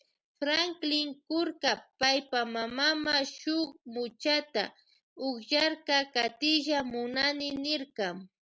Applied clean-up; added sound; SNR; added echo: none; none; none; none.